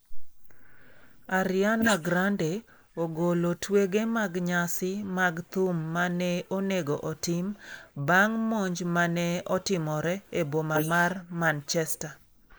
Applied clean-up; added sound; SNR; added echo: neural mask model Resemble Enhance denoiser.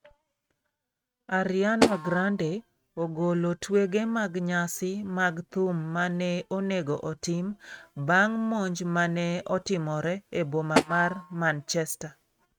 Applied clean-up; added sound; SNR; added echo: neural mask model RNNoise.